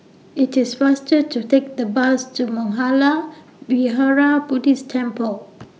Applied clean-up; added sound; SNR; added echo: none; none; none; none.